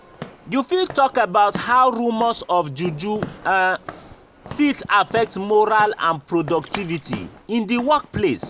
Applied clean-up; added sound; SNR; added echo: none; Splash, splatter + Walk, footsteps / Siren; 16 dB; none.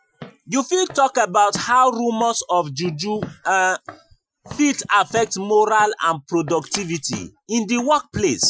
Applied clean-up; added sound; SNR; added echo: classical method Wiener filter.